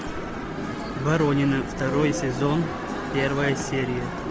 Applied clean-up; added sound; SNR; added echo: none; none; none; none.